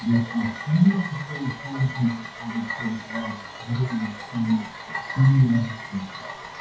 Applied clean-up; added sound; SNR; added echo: classical method WPE with log-MMSE.